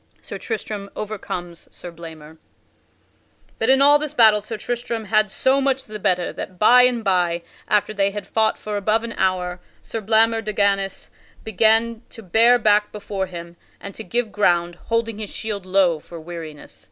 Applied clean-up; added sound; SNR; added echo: none; none; none; none.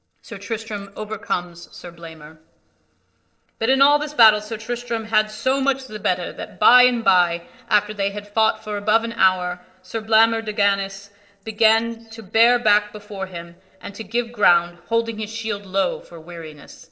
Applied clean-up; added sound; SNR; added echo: neural separator model SepFormer DNS4.